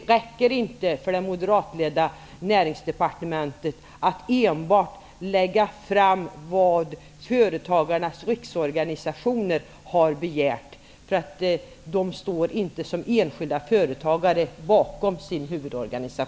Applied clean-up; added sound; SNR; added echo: none; none; none; none.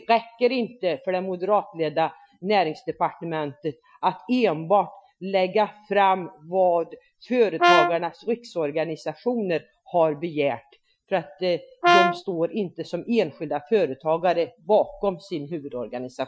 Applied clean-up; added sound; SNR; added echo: classical method Wiener filter.